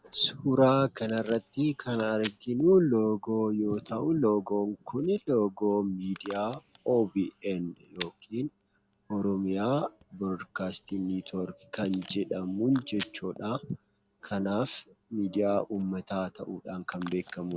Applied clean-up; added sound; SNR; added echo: none; Packing tape, duct tape / Tearing; 19 dB; none.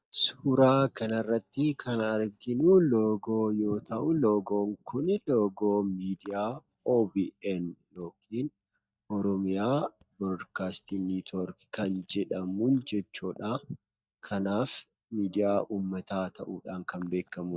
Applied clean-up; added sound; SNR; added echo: neural mask model DeepFilterNet 3.